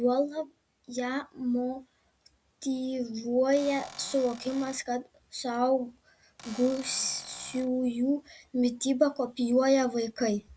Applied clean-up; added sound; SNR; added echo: none; Cupboard open or close / Door; 18 dB; none.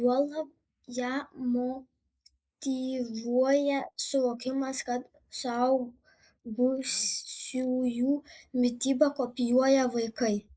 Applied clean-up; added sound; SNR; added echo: neural mask model Resemble Enhance denoiser.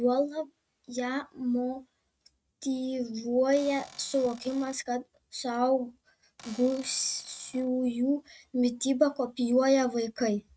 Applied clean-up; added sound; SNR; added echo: neural mask model RNNoise.